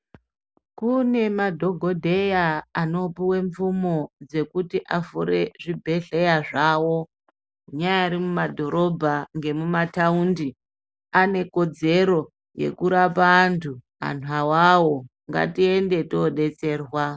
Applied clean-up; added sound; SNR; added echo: none; none; none; none.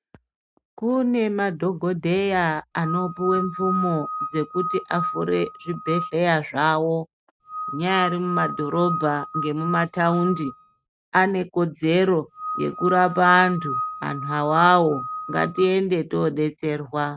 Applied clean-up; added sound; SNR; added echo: neural mask model RNNoise.